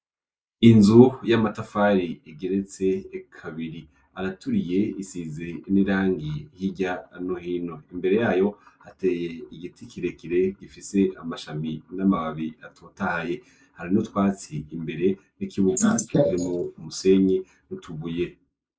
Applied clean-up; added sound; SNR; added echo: neural mask model Resemble Enhance denoiser.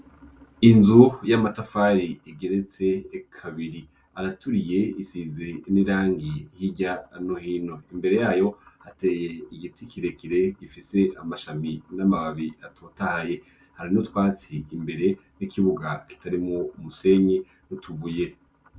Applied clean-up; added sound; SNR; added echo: none; none; none; none.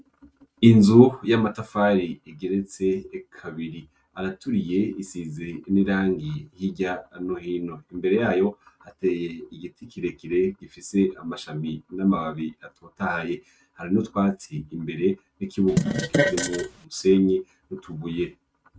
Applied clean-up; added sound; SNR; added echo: neural mask model RNNoise.